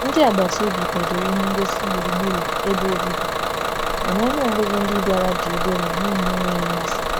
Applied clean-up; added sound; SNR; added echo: none; Bus / Engine; 0 dB; none.